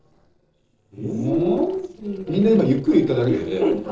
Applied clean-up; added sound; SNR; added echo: neural separator model SepFormer DNS4.